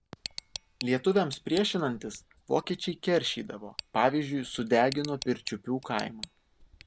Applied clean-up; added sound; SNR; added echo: none; Tick; 16 dB; none.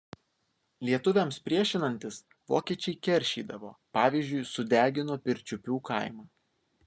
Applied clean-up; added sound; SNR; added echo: none; none; none; none.